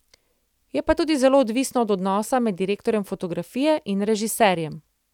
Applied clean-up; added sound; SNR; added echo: none; none; none; none.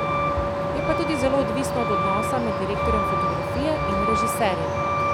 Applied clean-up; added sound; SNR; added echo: none; Truck; -4 dB; none.